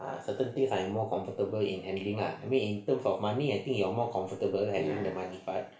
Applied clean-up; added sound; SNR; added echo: none; none; none; reverberation time 0.4 s.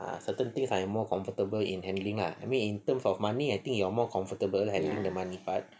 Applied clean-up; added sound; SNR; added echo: none; none; none; none.